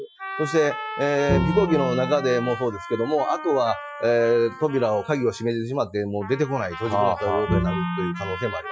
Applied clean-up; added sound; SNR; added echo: classical method Wiener filter.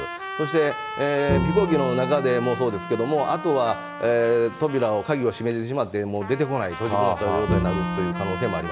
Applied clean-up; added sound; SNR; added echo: none; Trumpet + Bowed string instrument; 6 dB; none.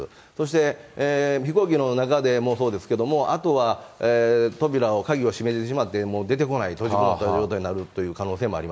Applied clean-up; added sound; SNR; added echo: none; none; none; none.